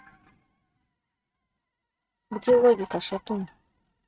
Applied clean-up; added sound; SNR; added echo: neural mask model RNNoise.